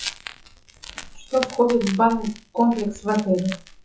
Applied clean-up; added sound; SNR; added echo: classical method WPE with log-MMSE.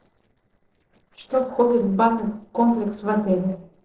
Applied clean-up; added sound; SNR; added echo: neural separator model SepFormer DNS4.